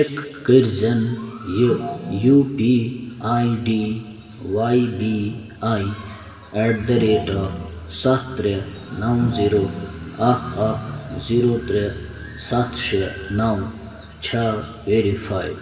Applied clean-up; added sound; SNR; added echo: none; Organ; 9 dB; reverberation time 1.8 s.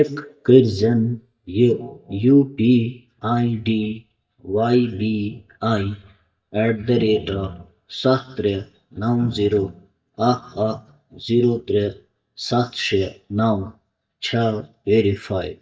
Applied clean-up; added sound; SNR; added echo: neural mask model DeepFilterNet 3.